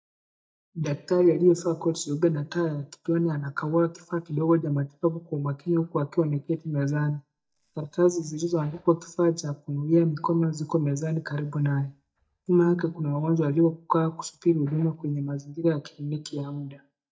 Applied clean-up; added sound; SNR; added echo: neural mask model DeepFilterNet 3.